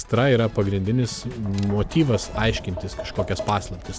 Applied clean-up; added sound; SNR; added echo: none; Tap; 12 dB; none.